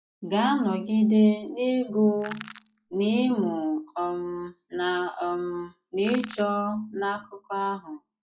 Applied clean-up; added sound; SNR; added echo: classical method log-MMSE.